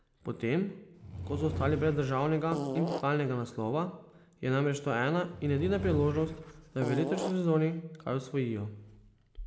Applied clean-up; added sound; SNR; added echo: none; Fart / Drawer open or close; 7 dB; none.